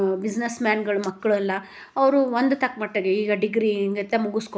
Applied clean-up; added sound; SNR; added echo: none; none; none; none.